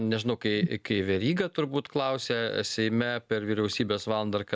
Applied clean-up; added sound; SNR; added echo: none; none; none; none.